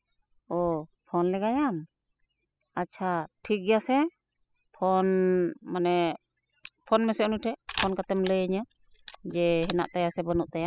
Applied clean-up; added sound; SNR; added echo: classical method spectral subtraction.